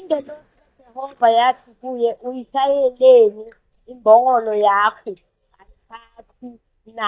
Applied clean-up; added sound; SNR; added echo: neural mask model DeepFilterNet 3.